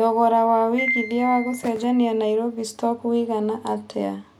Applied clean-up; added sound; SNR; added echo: none; Piano; 9 dB; none.